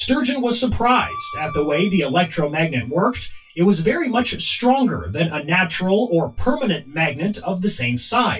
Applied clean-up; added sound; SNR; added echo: classical method WPE with log-MMSE.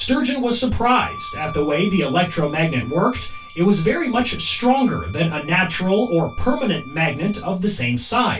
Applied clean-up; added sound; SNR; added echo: none; Wind instrument, woodwind instrument; 19 dB; reverberation time 0.1 s.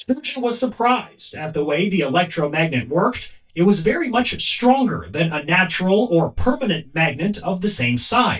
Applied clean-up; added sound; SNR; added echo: neural mask model DeepFilterNet 3.